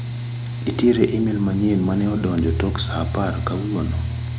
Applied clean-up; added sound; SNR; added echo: none; Mechanical fan; 6 dB; none.